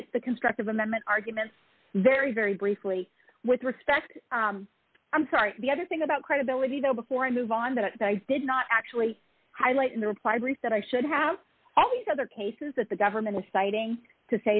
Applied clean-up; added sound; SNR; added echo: none; none; none; none.